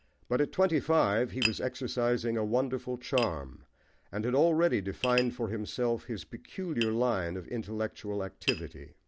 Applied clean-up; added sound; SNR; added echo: none; Tap; 13 dB; none.